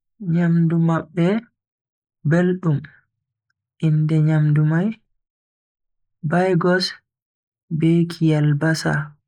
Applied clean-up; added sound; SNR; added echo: neural mask model Resemble Enhance denoiser.